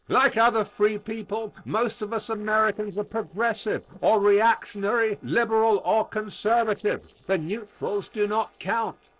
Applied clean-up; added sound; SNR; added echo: neural separator model SepFormer DNS4.